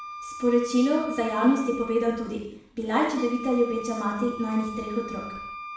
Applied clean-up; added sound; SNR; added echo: none; Wind instrument, woodwind instrument; 13 dB; reverberation time 0.7 s.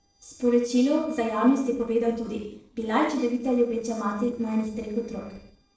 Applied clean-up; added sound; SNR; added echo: neural separator model SepFormer DNS4.